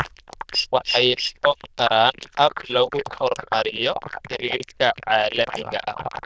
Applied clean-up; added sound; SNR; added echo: neural diffusion model UNIVERSE++.